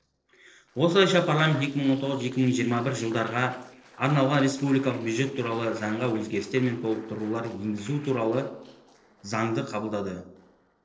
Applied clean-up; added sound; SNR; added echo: neural separator model SepFormer DNS4.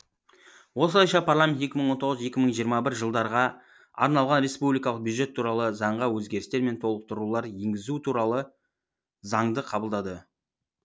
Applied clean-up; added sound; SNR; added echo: none; none; none; none.